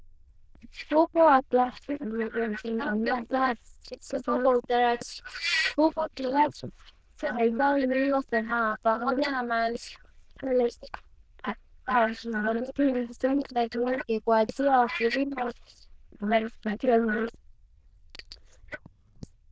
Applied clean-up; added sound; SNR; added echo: neural diffusion model UNIVERSE++.